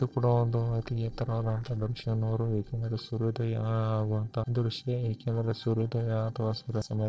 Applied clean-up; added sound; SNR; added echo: neural separator model SepFormer DNS4.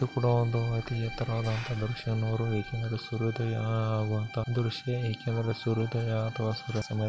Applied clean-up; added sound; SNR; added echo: none; Hiss + Bowed string instrument; 16 dB; none.